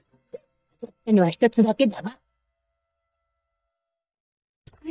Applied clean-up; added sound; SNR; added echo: neural mask model DeepFilterNet 3.